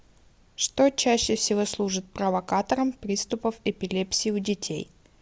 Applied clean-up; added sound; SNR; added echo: none; none; none; none.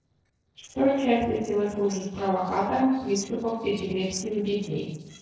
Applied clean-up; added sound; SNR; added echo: neural separator model SepFormer DNS4.